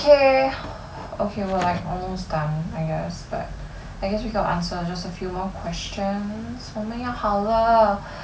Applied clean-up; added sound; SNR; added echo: none; none; none; none.